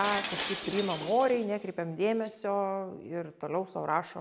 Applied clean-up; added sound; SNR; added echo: none; Shatter; 7 dB; none.